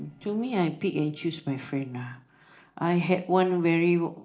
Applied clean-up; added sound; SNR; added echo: neural separator model SepFormer DNS4.